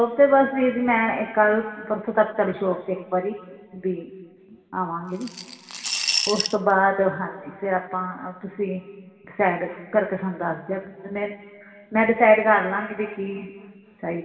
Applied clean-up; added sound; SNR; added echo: none; Coin (dropping) / Glass; 4 dB; reverberation time 2.2 s.